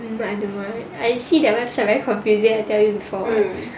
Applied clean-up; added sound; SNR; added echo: none; none; none; none.